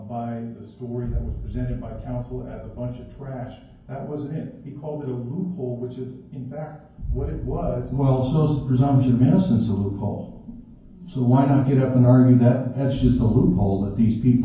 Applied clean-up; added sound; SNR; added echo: none; Boom; 14 dB; reverberation time 0.9 s.